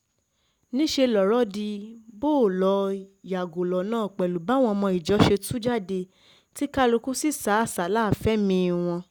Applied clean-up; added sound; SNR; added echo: none; none; none; none.